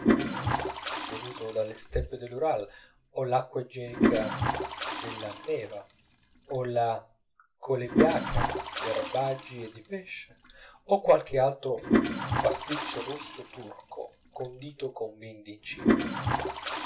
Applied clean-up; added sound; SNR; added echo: none; Toilet flush; 0 dB; reverberation time 0.2 s.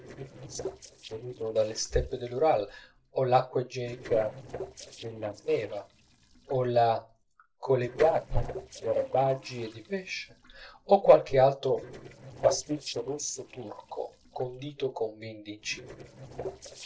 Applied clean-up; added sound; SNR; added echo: neural separator model SepFormer DNS4.